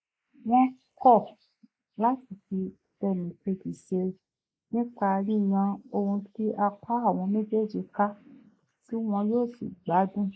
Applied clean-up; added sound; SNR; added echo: neural mask model Resemble Enhance denoiser.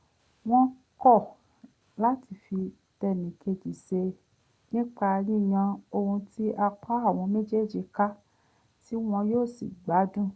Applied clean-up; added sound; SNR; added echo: none; none; none; none.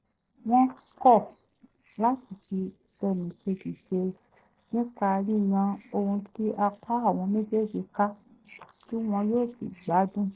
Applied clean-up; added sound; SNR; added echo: neural separator model SepFormer DNS4.